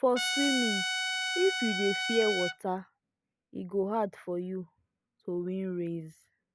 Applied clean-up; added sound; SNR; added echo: none; Trumpet; 0 dB; none.